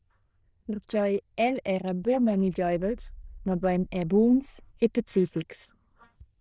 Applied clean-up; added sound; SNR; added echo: neural diffusion model UNIVERSE++.